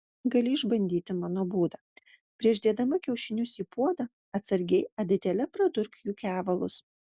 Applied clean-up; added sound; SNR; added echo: none; none; none; none.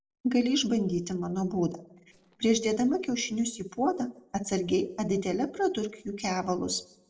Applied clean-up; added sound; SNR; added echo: neural separator model SepFormer DNS4.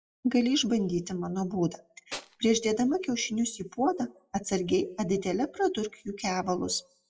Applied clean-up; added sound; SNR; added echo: classical method WPE with log-MMSE.